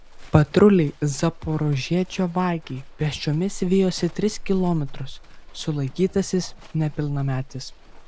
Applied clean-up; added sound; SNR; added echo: none; Livestock, farm animals, working animals; 14 dB; none.